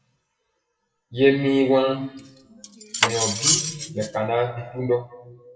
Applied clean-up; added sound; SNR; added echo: classical method WPE with log-MMSE.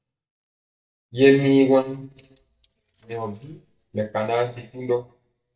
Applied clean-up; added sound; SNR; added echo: neural mask model DeepFilterNet 3.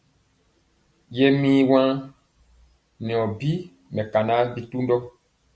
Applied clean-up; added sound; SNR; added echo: none; none; none; none.